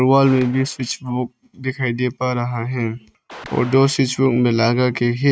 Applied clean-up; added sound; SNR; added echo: neural mask model RNNoise.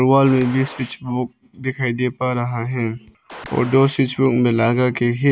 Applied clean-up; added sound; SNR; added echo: none; Gunshot, gunfire; 18 dB; none.